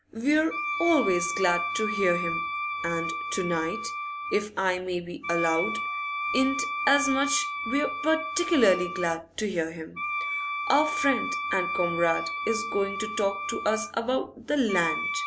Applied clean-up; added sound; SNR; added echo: none; Wind instrument, woodwind instrument; 4 dB; none.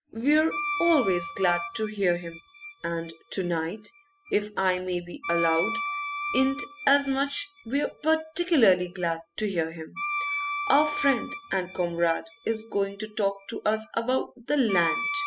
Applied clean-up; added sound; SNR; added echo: classical method spectral subtraction.